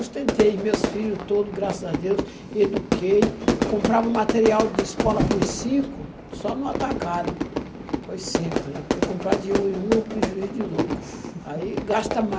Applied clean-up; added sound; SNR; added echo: none; Fire / Fireworks; 2 dB; none.